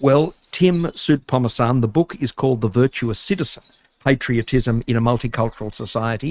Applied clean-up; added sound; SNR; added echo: neural mask model RNNoise.